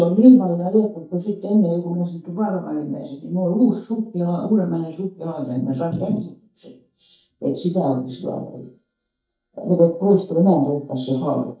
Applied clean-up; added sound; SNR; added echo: neural mask model DeepFilterNet 3.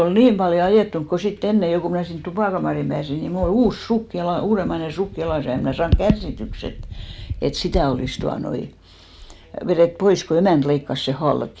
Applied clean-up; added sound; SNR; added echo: none; none; none; none.